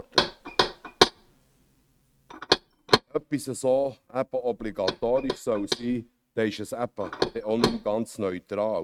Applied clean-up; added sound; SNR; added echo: neural mask model RNNoise.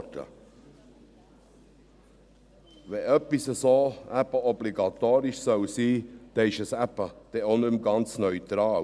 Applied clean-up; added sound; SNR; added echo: none; none; none; none.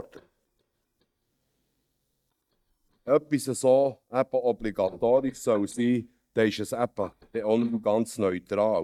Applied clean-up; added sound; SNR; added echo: neural mask model DeepFilterNet 3.